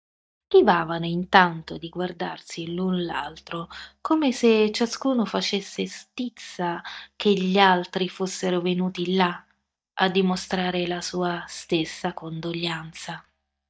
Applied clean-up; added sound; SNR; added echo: neural mask model DeepFilterNet 3.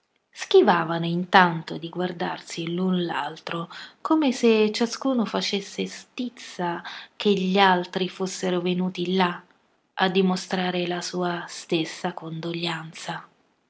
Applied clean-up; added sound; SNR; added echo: none; none; none; none.